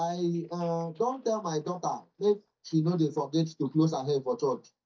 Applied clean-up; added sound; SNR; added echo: neural mask model DeepFilterNet 3.